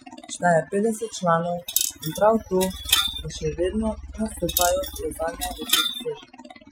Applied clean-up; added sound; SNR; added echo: classical method Wiener filter.